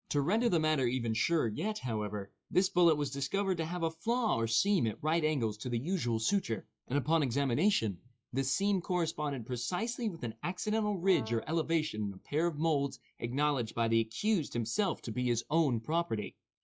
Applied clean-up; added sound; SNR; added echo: classical method log-MMSE.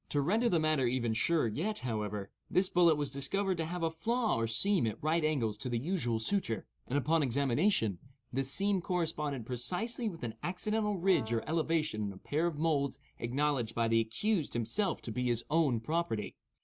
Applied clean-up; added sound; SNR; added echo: none; Brass instrument; 17 dB; none.